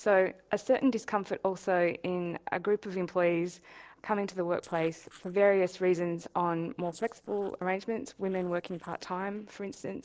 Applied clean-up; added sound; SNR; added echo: neural separator model SepFormer DNS4.